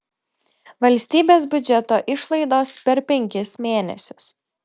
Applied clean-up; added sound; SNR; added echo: none; none; none; none.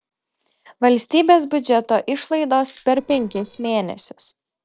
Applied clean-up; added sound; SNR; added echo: neural separator model SepFormer DNS4.